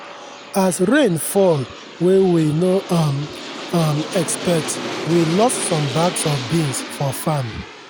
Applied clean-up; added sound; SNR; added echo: none; Aircraft; 11 dB; none.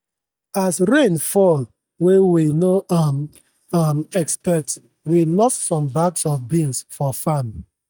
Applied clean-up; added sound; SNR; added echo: neural mask model DeepFilterNet 3.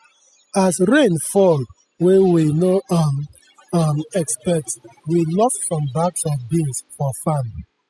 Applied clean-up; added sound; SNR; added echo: classical method spectral subtraction.